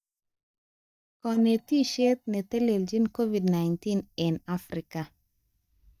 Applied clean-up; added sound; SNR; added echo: neural mask model DeepFilterNet 3.